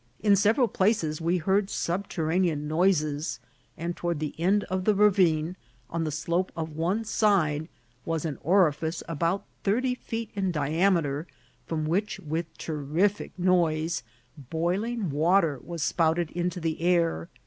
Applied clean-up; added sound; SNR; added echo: none; none; none; none.